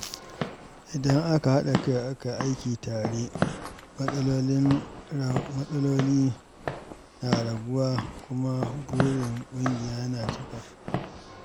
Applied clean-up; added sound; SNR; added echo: none; Walk, footsteps / Siren; 7 dB; none.